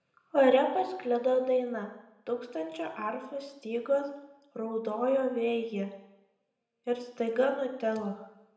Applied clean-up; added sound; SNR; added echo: none; none; none; reverberation time 0.8 s.